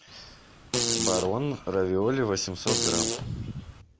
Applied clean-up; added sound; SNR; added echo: none; Fart; 2 dB; none.